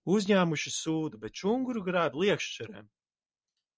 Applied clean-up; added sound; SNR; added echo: none; none; none; none.